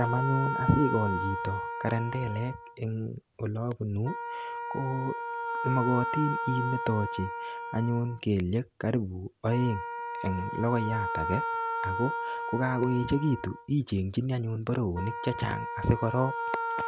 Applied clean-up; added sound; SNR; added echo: none; Wind instrument, woodwind instrument; 5 dB; none.